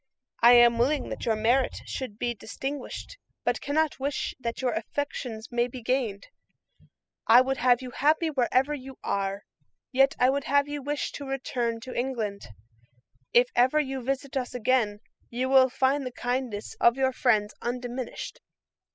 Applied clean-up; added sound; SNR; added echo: classical method spectral subtraction.